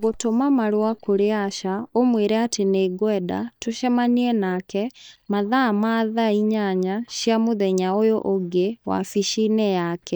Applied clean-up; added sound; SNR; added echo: neural mask model DeepFilterNet 3.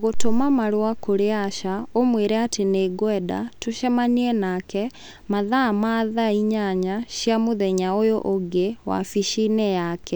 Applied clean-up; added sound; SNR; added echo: none; none; none; none.